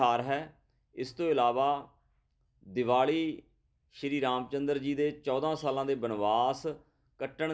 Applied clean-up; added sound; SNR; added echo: none; none; none; none.